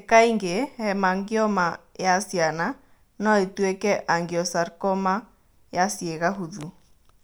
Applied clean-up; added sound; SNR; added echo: none; none; none; none.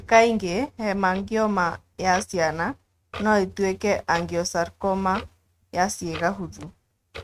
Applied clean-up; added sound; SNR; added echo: neural mask model RNNoise.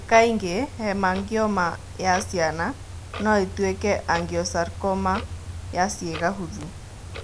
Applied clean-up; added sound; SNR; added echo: none; Clock; 11 dB; none.